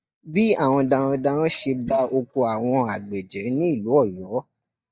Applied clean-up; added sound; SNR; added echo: neural mask model DeepFilterNet 3.